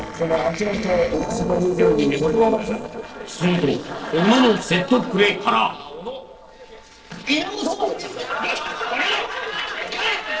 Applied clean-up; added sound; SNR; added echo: neural separator model SepFormer DNS4.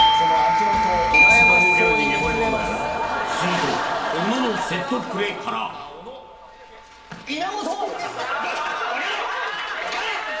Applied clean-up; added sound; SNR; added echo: none; Doorbell; -2 dB; reverberation time 2.0 s.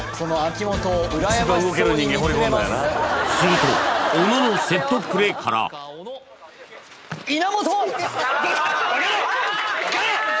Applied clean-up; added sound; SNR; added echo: none; none; none; none.